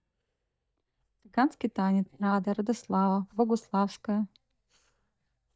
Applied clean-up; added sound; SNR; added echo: neural mask model DeepFilterNet 3.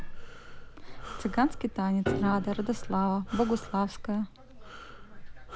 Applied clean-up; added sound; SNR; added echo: none; Breathing + Piano; 6 dB; none.